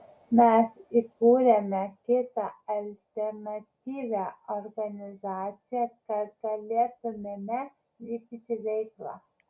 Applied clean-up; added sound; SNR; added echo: none; none; none; none.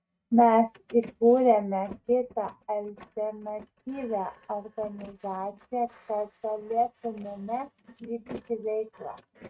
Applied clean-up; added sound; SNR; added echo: neural mask model RNNoise.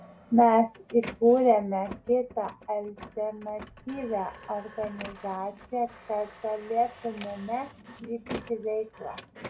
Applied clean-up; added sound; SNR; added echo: none; Printer; 17 dB; none.